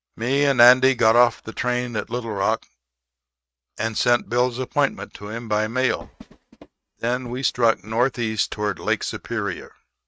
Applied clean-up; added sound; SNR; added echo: neural mask model RNNoise.